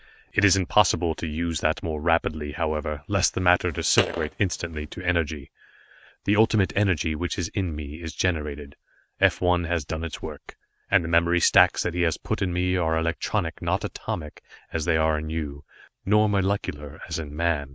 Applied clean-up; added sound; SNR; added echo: neural mask model RNNoise.